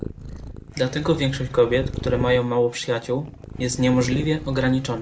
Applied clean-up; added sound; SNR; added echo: none; Purr; 11 dB; none.